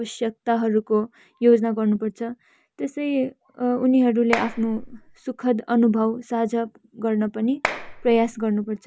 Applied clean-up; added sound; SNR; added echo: none; Clapping; 9 dB; none.